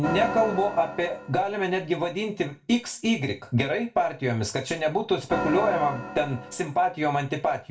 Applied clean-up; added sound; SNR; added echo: none; Organ; 8 dB; reverberation time 0.3 s.